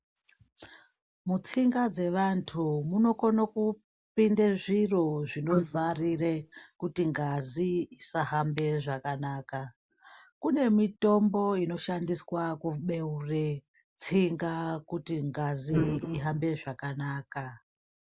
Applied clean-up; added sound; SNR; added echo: neural mask model Resemble Enhance denoiser.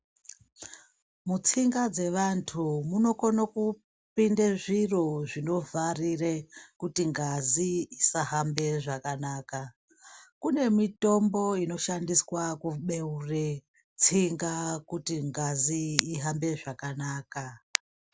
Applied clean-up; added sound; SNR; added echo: none; none; none; none.